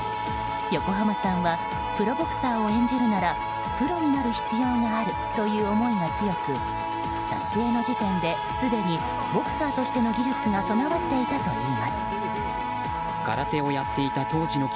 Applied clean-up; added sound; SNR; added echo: none; Alarm; 3 dB; none.